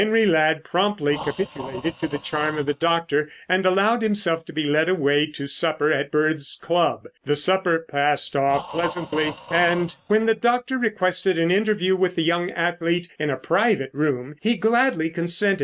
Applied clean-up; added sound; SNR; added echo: neural mask model RNNoise.